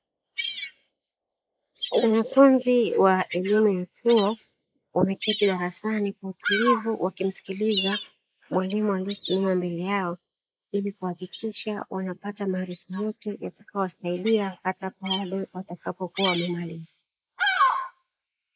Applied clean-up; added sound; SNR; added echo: neural mask model Resemble Enhance denoiser.